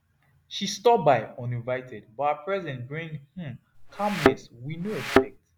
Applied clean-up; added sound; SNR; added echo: none; Thump, thud; -3 dB; none.